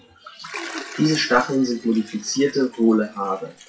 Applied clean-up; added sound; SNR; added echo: classical method WPE with log-MMSE.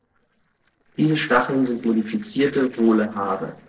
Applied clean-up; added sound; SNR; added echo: neural separator model SepFormer DNS4.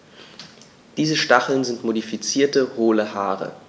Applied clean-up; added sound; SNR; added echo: none; none; none; none.